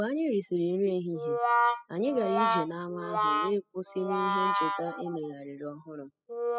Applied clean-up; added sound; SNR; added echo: classical method spectral subtraction.